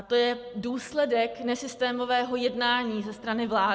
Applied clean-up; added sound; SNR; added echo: none; none; none; none.